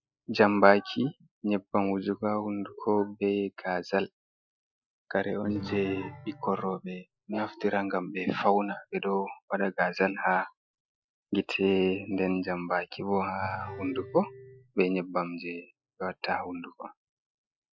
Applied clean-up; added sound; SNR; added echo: classical method Wiener filter.